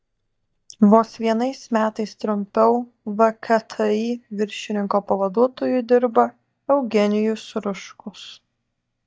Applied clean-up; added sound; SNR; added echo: neural mask model DeepFilterNet 3.